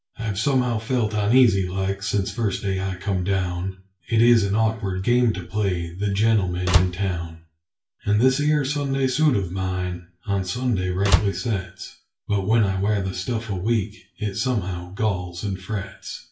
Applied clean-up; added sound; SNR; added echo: none; Slam; 2 dB; reverberation time 0.3 s.